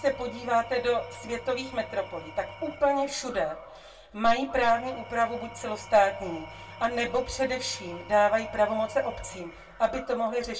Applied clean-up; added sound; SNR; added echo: none; Engine / Tools; 18 dB; reverberation time 0.2 s.